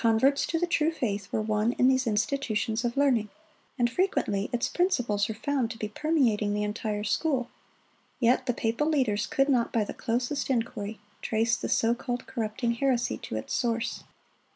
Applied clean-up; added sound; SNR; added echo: none; none; none; none.